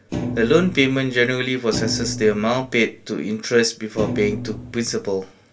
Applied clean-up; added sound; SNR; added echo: none; Thump, thud; 8 dB; reverberation time 0.2 s.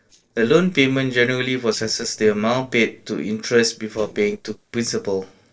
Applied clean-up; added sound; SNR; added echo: neural separator model SepFormer DNS4.